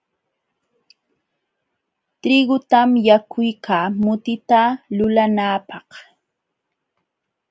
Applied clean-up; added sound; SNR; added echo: none; none; none; none.